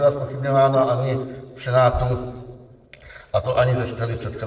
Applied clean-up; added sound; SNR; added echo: neural separator model SepFormer DNS4.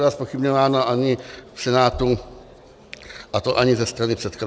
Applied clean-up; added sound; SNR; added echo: none; none; none; none.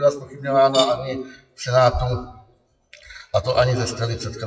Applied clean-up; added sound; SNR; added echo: classical method WPE with log-MMSE.